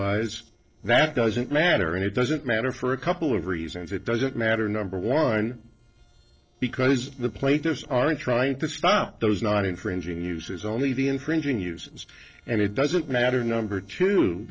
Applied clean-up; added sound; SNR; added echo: neural separator model SepFormer DNS4.